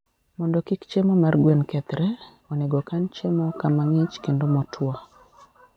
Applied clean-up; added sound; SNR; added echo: none; none; none; none.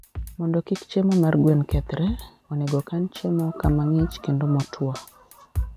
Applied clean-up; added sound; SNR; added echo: none; Drum kit; 10 dB; none.